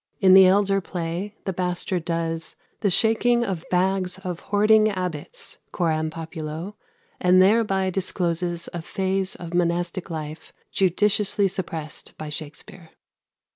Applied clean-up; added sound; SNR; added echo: none; none; none; none.